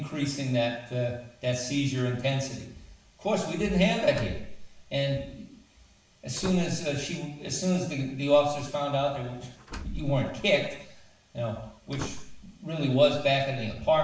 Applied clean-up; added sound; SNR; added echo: none; Slam; 14 dB; reverberation time 0.7 s.